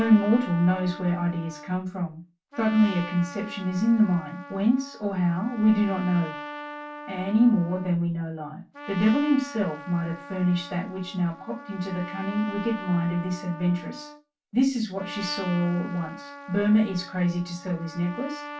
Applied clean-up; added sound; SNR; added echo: none; Trumpet; 14 dB; reverberation time 0.2 s.